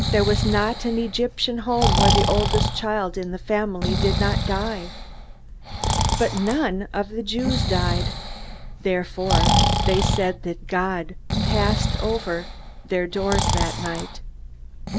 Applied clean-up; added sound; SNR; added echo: none; Breathing; -1 dB; none.